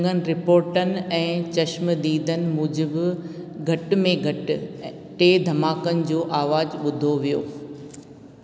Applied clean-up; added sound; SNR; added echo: none; none; none; none.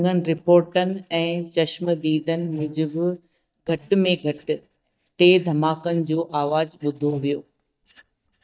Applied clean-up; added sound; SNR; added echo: neural mask model DeepFilterNet 3.